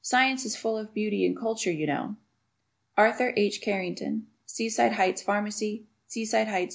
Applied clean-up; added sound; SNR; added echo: none; none; none; none.